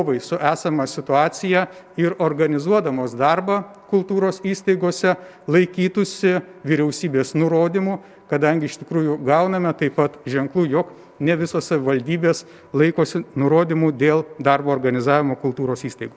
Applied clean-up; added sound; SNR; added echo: none; none; none; none.